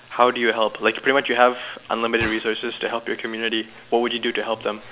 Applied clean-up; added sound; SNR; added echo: none; Gunshot, gunfire; 18 dB; none.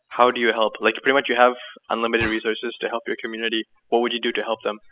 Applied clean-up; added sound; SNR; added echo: classical method spectral subtraction.